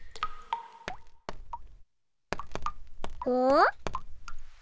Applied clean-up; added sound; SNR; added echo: none; none; none; none.